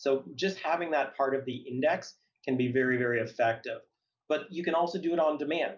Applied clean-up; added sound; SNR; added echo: none; none; none; none.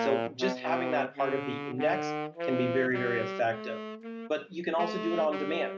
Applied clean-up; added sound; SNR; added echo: none; Wind instrument, woodwind instrument; 3 dB; none.